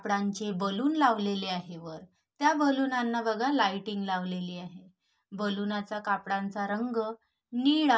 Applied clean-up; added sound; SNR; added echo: none; none; none; none.